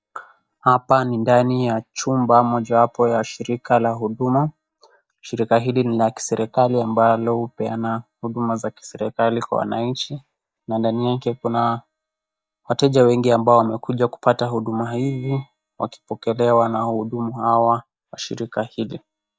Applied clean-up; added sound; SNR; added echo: neural mask model DeepFilterNet 3.